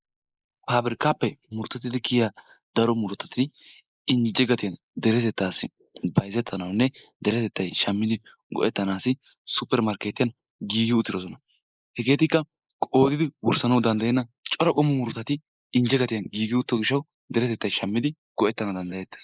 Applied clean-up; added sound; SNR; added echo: neural mask model Resemble Enhance denoiser.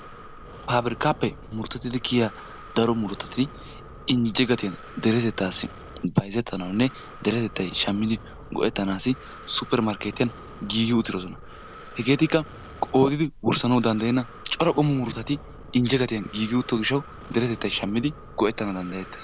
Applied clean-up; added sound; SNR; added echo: none; Breathing; 16 dB; none.